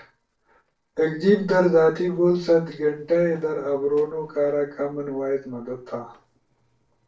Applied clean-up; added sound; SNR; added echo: neural separator model SepFormer DNS4.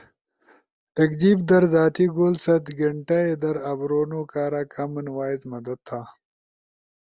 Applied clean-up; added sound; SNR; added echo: none; none; none; none.